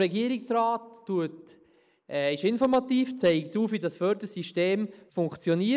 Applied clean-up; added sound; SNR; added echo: neural mask model Resemble Enhance denoiser.